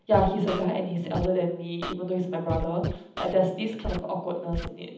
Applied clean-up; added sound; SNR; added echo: none; Scratching (performance technique); 8 dB; reverberation time 0.8 s.